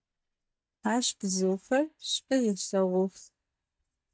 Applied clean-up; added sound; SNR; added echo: neural mask model DeepFilterNet 3.